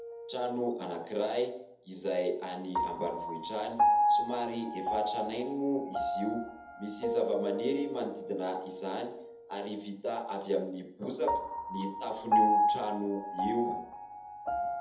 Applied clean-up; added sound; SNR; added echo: none; Piano; -1 dB; reverberation time 0.7 s.